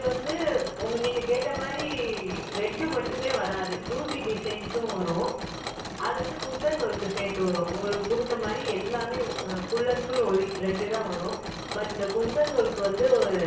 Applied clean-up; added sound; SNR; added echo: none; Mechanisms; 7 dB; reverberation time 0.6 s.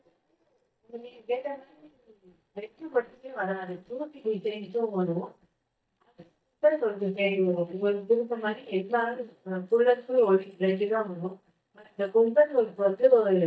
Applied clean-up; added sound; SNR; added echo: neural mask model DeepFilterNet 3.